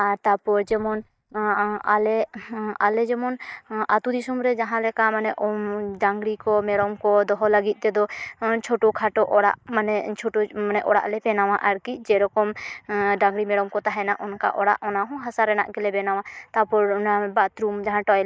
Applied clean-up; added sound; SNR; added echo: neural mask model DeepFilterNet 3.